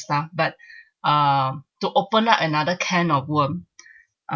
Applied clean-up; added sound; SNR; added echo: none; none; none; none.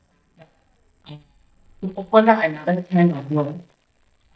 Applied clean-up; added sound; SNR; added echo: neural mask model DeepFilterNet 3.